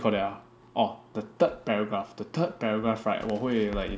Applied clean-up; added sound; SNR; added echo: none; Crackle; 19 dB; none.